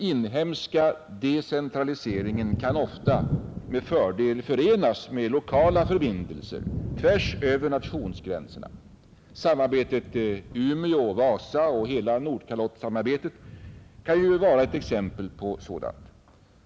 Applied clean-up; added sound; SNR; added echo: none; Thunder; 11 dB; none.